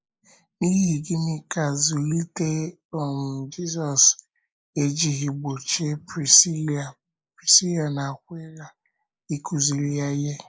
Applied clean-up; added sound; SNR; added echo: neural mask model Resemble Enhance denoiser.